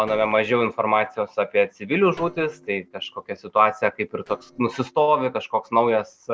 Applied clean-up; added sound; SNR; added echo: neural separator model SepFormer DNS4.